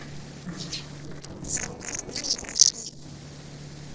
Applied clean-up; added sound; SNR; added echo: neural separator model SepFormer DNS4.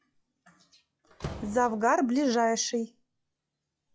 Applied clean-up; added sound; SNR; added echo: classical method log-MMSE.